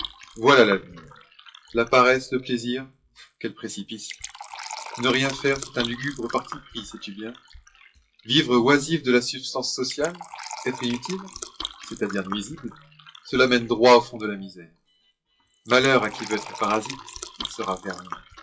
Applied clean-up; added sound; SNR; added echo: classical method WPE with log-MMSE.